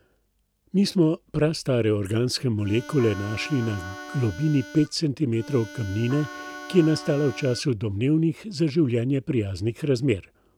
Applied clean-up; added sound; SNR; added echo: none; Trumpet + Harmonica; 15 dB; none.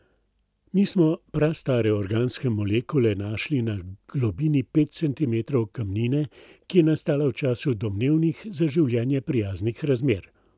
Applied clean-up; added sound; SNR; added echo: none; none; none; none.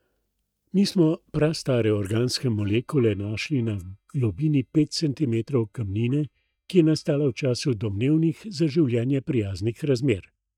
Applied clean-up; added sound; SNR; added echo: neural mask model DeepFilterNet 3.